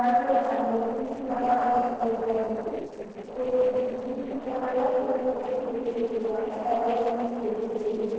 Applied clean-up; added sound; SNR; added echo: neural separator model SepFormer DNS4.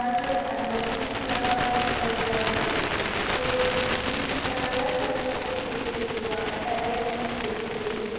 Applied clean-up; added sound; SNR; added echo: none; Bird; 0 dB; reverberation time 2.2 s.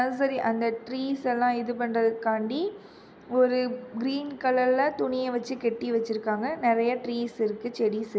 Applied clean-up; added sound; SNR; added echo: none; none; none; none.